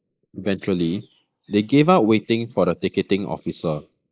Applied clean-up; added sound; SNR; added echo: neural mask model Resemble Enhance denoiser.